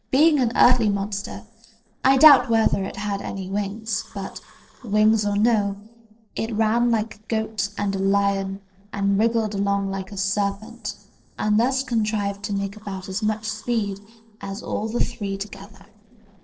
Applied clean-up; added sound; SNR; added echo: neural separator model SepFormer DNS4.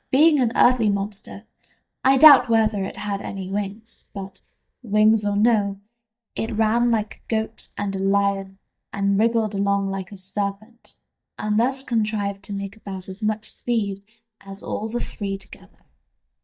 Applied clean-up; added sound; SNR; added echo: neural mask model DeepFilterNet 3.